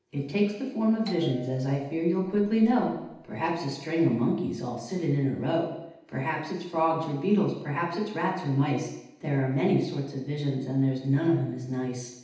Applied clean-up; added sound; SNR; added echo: none; Bell; 19 dB; reverberation time 0.8 s.